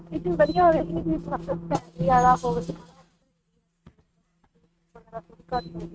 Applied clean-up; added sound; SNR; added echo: neural mask model RNNoise.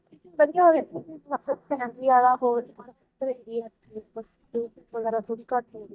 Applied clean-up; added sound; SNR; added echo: neural mask model DeepFilterNet 3.